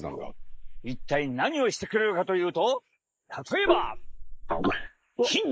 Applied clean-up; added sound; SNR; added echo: neural mask model Resemble Enhance denoiser.